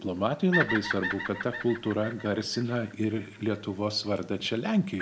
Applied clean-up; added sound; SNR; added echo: none; Bird vocalization, bird call, bird song; 8 dB; none.